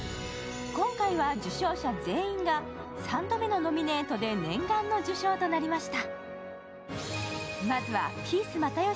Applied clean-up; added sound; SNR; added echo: none; none; none; none.